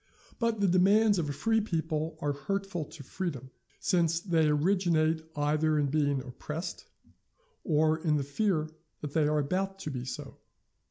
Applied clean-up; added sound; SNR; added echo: none; none; none; none.